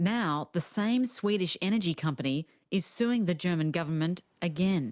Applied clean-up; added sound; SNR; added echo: none; none; none; none.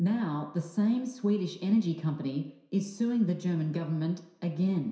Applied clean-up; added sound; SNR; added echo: none; none; none; reverberation time 0.7 s.